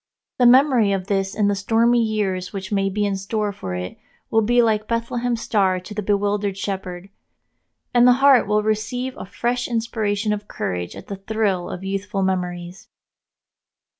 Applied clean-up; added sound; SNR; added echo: none; none; none; none.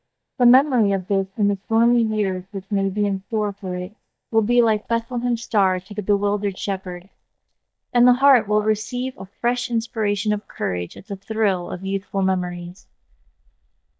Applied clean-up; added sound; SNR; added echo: neural mask model DeepFilterNet 3.